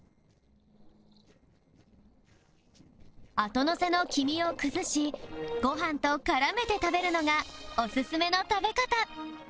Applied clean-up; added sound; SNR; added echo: neural separator model SepFormer DNS4.